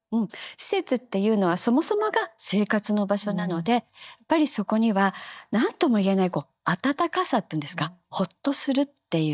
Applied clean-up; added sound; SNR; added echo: neural mask model DeepFilterNet 3.